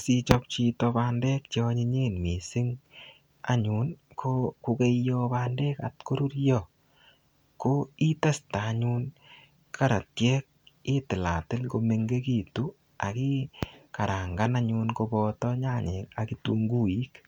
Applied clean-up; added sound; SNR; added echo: none; none; none; none.